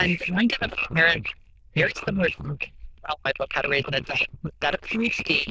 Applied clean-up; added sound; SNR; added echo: neural diffusion model UNIVERSE++.